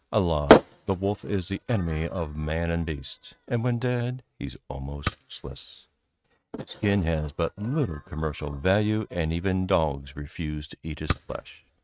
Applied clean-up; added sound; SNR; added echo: neural mask model RNNoise.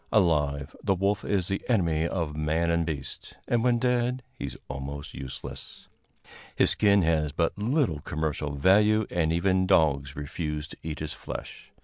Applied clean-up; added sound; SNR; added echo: none; none; none; none.